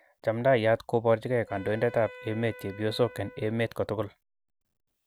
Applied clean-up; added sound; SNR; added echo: none; Wind instrument, woodwind instrument; 19 dB; none.